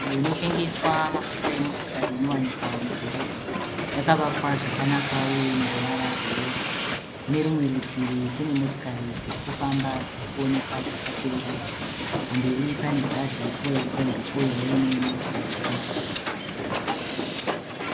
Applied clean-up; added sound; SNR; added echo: none; Hiss; 2 dB; none.